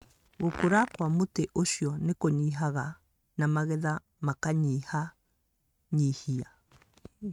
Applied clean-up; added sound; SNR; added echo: neural mask model RNNoise.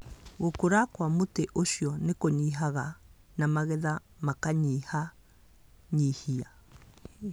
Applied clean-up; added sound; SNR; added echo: none; none; none; none.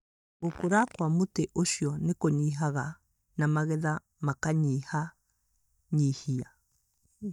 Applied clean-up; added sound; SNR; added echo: neural mask model DeepFilterNet 3.